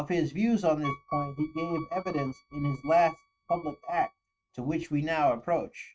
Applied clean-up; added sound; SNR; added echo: neural mask model RNNoise.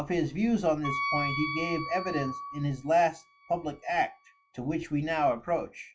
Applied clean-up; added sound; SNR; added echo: classical method log-MMSE.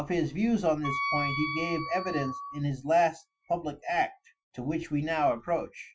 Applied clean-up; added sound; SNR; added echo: classical method Wiener filter.